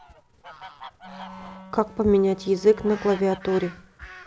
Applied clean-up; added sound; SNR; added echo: none; Wind instrument, woodwind instrument + Fowl; 17 dB; none.